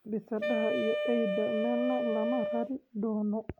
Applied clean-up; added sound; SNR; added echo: none; Wind instrument, woodwind instrument; 1 dB; none.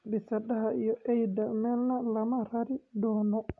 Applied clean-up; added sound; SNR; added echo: none; none; none; none.